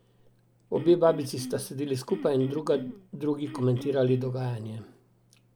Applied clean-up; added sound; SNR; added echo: none; Cough; 12 dB; none.